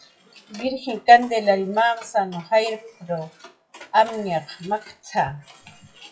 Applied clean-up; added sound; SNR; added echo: classical method WPE with log-MMSE.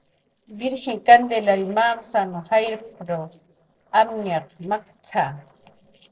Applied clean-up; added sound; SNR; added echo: neural separator model SepFormer DNS4.